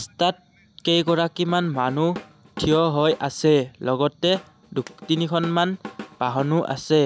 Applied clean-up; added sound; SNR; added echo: none; Drum / Drum kit; 17 dB; none.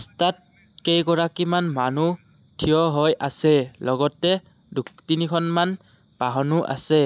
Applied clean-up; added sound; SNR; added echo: none; none; none; none.